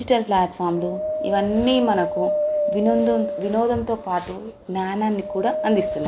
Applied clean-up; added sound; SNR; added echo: none; Wind; 4 dB; none.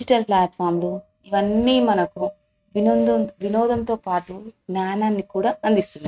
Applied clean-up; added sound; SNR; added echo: neural mask model RNNoise.